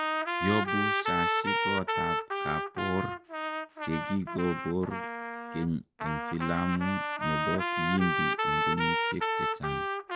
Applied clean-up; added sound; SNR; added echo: none; Trumpet; -2 dB; none.